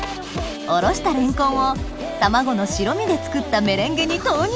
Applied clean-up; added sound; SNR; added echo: none; none; none; none.